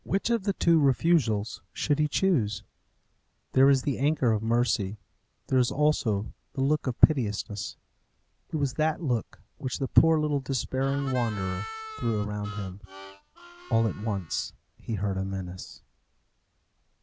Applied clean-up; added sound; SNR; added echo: none; Harmonica; 14 dB; none.